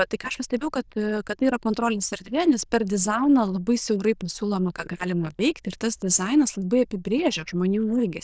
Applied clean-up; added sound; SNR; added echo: neural diffusion model UNIVERSE++.